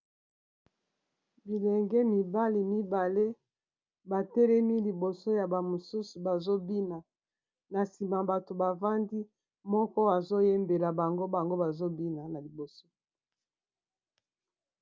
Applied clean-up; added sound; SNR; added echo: none; none; none; none.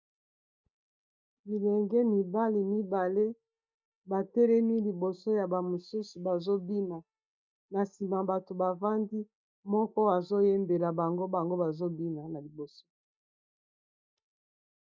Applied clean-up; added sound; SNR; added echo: neural mask model DeepFilterNet 3.